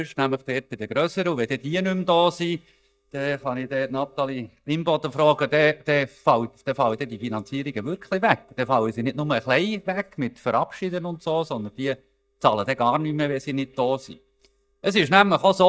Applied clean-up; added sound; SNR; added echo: neural mask model DeepFilterNet 3.